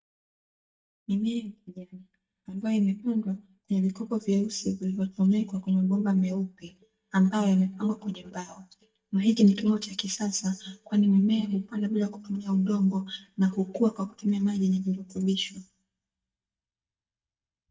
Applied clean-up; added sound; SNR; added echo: neural mask model DeepFilterNet 3.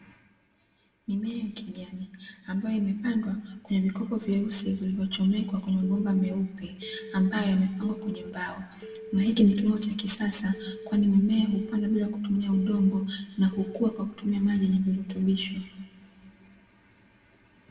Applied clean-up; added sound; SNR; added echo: none; Telephone; 16 dB; reverberation time 1.6 s.